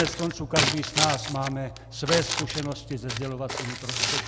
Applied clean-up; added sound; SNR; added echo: none; Crumpling, crinkling; 0 dB; none.